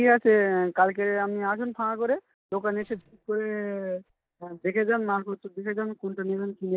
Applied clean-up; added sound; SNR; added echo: neural mask model DeepFilterNet 3.